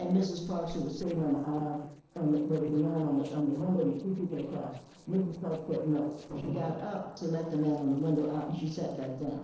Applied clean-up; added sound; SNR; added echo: neural separator model SepFormer DNS4.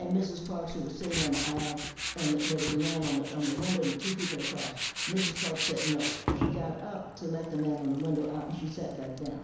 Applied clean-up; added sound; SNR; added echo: none; Tools; 4 dB; reverberation time 1.0 s.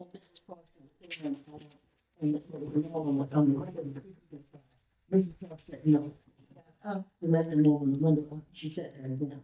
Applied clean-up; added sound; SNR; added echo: neural mask model DeepFilterNet 3.